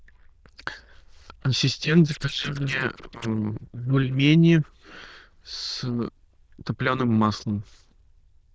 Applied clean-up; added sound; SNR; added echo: neural diffusion model UNIVERSE++.